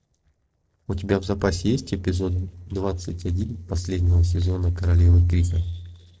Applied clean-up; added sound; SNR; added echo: neural separator model SepFormer DNS4.